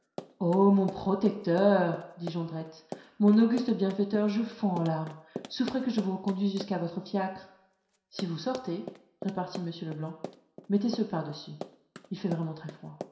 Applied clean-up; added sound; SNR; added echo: none; Run; 16 dB; reverberation time 0.7 s.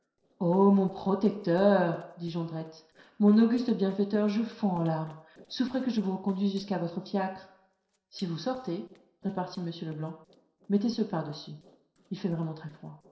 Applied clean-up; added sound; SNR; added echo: neural separator model SepFormer DNS4.